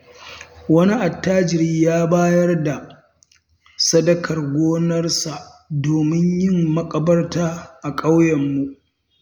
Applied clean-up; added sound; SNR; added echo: none; none; none; none.